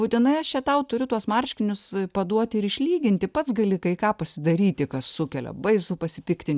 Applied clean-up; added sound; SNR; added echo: none; none; none; none.